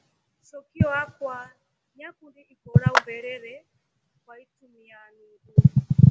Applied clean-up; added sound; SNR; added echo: none; Clapping; 6 dB; none.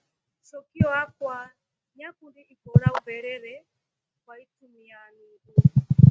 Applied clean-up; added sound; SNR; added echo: neural mask model RNNoise.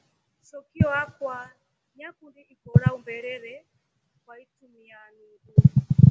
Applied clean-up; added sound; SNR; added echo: none; none; none; none.